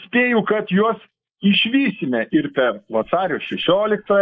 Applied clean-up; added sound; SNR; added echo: neural mask model Resemble Enhance denoiser.